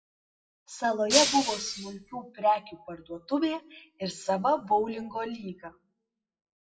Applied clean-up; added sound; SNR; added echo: classical method WPE with log-MMSE.